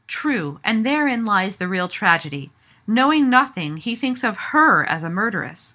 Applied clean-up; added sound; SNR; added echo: none; none; none; none.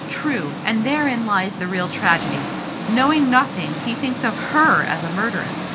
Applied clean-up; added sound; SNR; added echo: none; Engine; 7 dB; none.